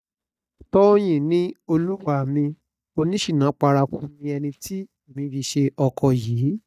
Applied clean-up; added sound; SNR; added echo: neural mask model DeepFilterNet 3.